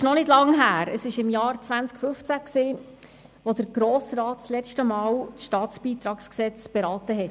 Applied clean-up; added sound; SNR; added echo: none; none; none; none.